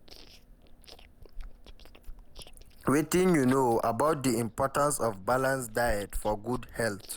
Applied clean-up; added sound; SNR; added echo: none; Chewing, mastication; 14 dB; none.